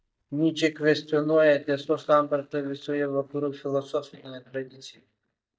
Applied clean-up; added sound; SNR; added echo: neural mask model DeepFilterNet 3.